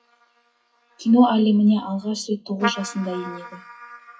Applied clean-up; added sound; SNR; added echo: classical method WPE with log-MMSE.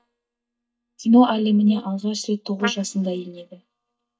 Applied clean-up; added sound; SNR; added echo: neural mask model DeepFilterNet 3.